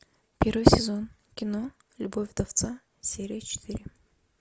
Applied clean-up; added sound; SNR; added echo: none; none; none; none.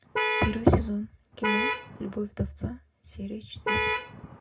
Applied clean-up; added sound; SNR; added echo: none; Vehicle horn, car horn, honking; -1 dB; reverberation time 0.2 s.